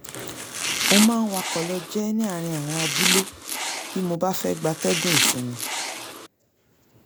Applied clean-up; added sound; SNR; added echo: none; Domestic sounds, home sounds; 0 dB; none.